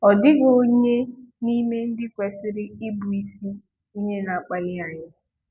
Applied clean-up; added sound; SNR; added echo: none; none; none; none.